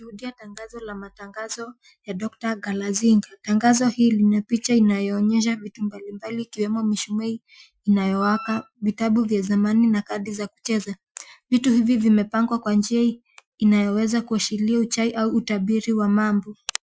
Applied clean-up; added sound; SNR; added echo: classical method Wiener filter.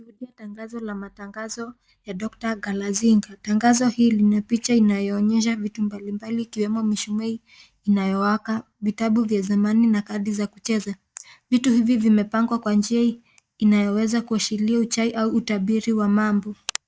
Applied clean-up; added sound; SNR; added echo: neural mask model DeepFilterNet 3.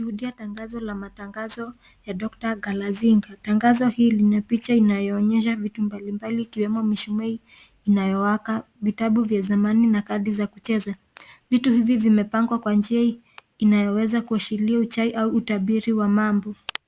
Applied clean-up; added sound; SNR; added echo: none; none; none; none.